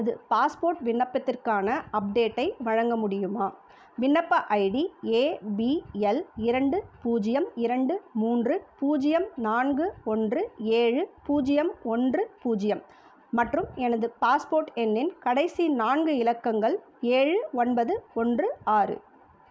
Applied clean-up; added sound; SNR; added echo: none; none; none; none.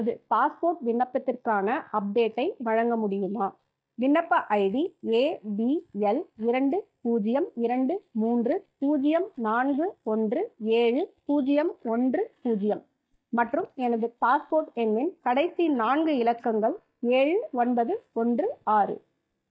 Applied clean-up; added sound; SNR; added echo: neural mask model DeepFilterNet 3.